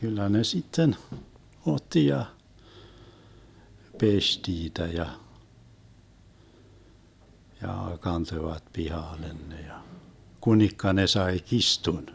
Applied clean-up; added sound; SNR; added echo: none; none; none; none.